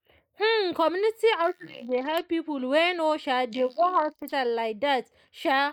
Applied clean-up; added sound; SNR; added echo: neural mask model Resemble Enhance denoiser.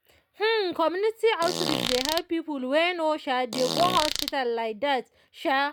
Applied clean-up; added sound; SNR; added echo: none; Fart; 4 dB; none.